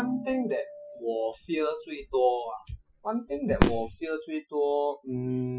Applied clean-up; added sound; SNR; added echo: classical method Wiener filter.